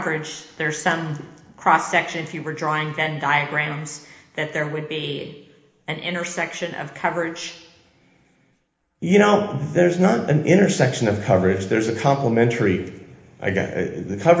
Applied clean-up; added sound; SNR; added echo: none; none; none; reverberation time 1.0 s.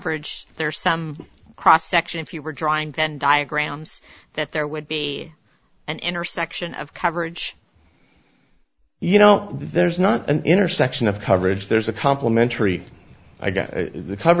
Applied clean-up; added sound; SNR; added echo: none; none; none; none.